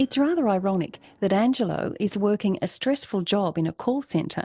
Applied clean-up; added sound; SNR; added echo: neural separator model SepFormer DNS4.